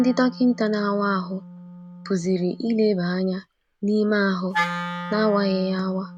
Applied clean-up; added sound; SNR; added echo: none; Wind instrument, woodwind instrument; 11 dB; none.